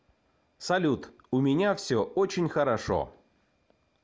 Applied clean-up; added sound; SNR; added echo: none; none; none; none.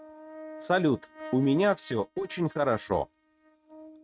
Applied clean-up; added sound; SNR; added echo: neural mask model RNNoise.